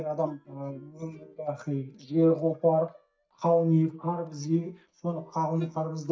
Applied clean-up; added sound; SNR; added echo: neural mask model DeepFilterNet 3.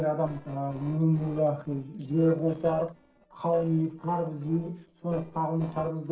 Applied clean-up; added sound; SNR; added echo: neural separator model SepFormer DNS4.